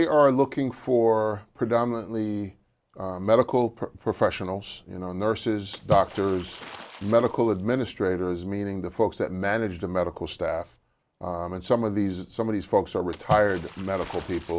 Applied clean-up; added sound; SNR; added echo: none; Water / Splash, splatter; 19 dB; none.